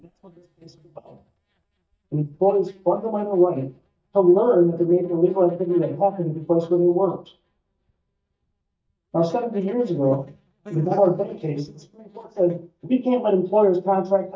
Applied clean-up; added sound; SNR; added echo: neural mask model DeepFilterNet 3.